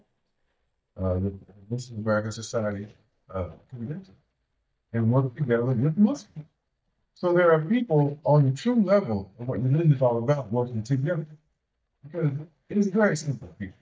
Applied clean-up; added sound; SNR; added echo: neural mask model DeepFilterNet 3.